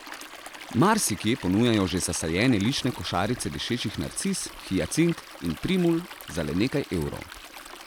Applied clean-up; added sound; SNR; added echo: none; Stream; 15 dB; none.